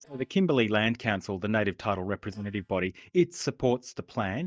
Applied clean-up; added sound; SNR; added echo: neural mask model DeepFilterNet 3.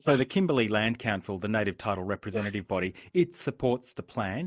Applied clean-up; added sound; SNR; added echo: neural mask model Resemble Enhance denoiser.